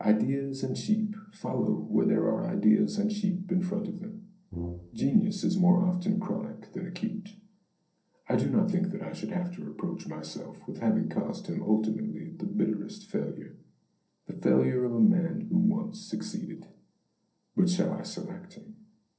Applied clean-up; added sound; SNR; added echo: neural separator model SepFormer DNS4.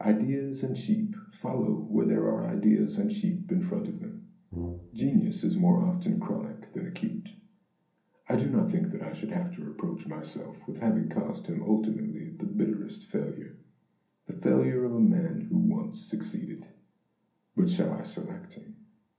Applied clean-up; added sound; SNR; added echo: none; Brass instrument; 11 dB; reverberation time 0.6 s.